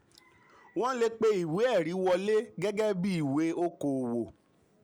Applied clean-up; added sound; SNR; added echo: none; none; none; none.